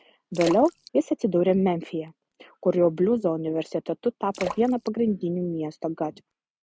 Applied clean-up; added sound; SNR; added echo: neural mask model RNNoise.